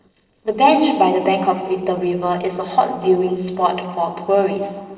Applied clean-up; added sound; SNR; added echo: neural separator model SepFormer DNS4.